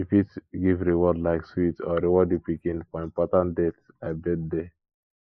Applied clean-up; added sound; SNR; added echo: neural mask model Resemble Enhance denoiser.